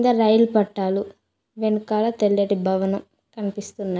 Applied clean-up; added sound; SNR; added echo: none; none; none; none.